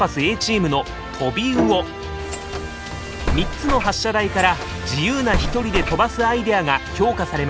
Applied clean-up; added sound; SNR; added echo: none; Bowed string instrument + Bus; 5 dB; none.